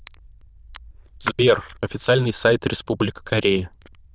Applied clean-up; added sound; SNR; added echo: neural diffusion model UNIVERSE++.